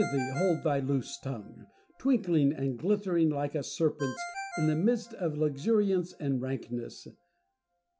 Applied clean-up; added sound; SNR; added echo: none; Ringtone; 16 dB; none.